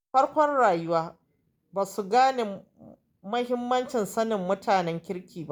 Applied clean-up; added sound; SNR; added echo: none; none; none; none.